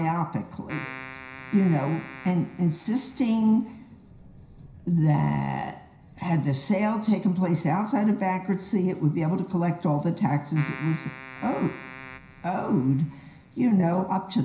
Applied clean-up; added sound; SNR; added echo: none; Keyboard (musical); 17 dB; reverberation time 0.5 s.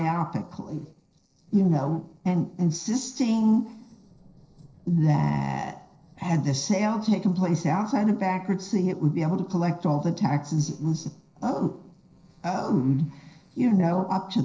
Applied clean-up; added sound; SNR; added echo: neural separator model SepFormer DNS4.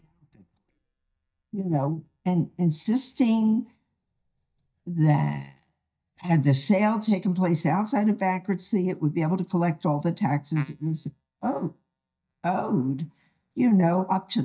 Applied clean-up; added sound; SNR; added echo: neural mask model DeepFilterNet 3.